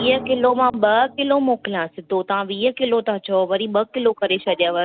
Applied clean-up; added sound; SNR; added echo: none; Drum; 19 dB; none.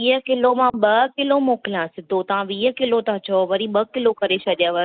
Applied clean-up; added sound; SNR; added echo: neural mask model Resemble Enhance denoiser.